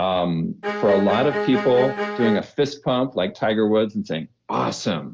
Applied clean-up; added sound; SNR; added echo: none; Bowed string instrument; 4 dB; none.